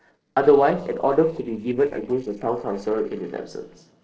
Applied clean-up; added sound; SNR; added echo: neural separator model SepFormer DNS4.